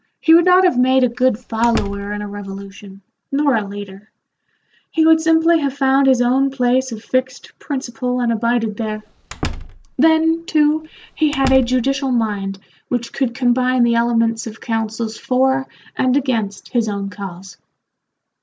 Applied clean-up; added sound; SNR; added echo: none; Slam; 12 dB; none.